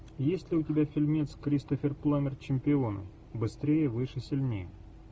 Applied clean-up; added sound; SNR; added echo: none; none; none; none.